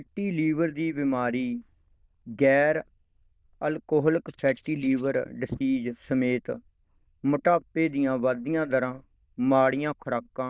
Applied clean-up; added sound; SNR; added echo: neural diffusion model UNIVERSE++.